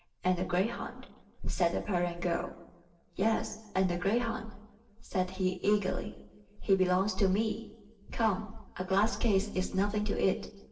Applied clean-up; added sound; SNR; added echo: neural separator model SepFormer DNS4.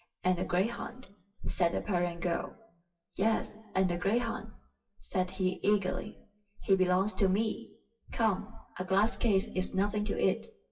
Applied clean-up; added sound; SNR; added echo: classical method WPE with log-MMSE.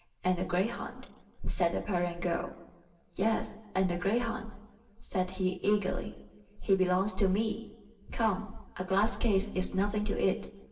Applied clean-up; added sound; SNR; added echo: none; Piano; 14 dB; reverberation time 0.9 s.